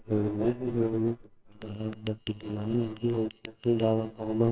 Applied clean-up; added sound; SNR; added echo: neural separator model SepFormer WHAMR!.